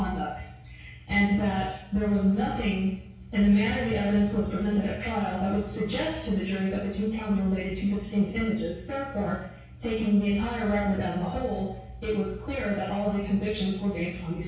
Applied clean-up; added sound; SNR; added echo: none; none; none; reverberation time 0.6 s.